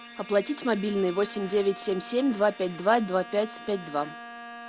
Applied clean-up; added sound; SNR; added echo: none; Bowed string instrument; 16 dB; none.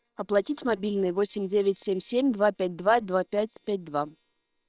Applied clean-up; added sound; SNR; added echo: neural separator model SepFormer WHAM!.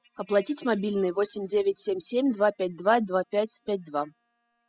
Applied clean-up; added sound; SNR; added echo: classical method spectral subtraction.